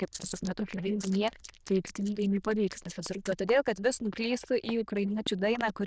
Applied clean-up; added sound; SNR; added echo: neural diffusion model UNIVERSE++.